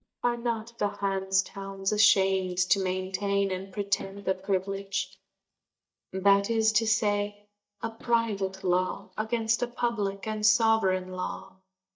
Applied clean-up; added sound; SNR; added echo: neural mask model DeepFilterNet 3.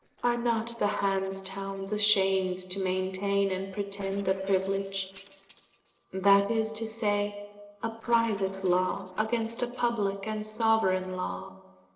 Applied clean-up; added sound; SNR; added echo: neural separator model SepFormer DNS4.